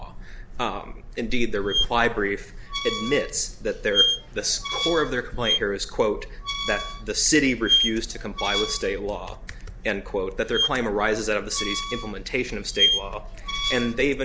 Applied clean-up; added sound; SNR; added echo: none; Squeak; 3 dB; none.